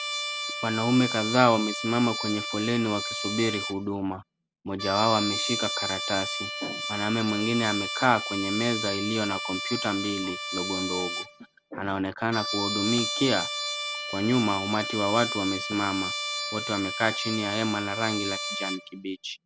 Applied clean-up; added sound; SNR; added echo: none; Trumpet; 4 dB; none.